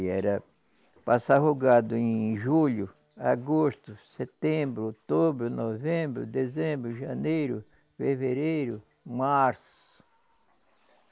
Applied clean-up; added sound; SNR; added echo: none; none; none; none.